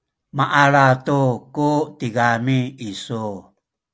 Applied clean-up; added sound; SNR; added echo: none; none; none; none.